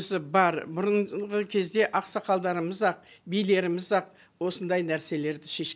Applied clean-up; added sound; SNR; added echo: none; none; none; none.